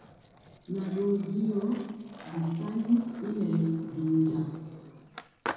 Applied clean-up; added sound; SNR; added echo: none; Skateboard; 15 dB; reverberation time 1.1 s.